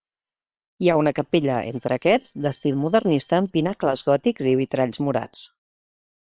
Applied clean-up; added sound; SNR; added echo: neural separator model SepFormer WHAM!.